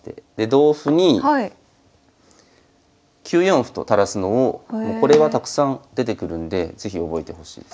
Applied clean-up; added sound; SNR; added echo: none; none; none; none.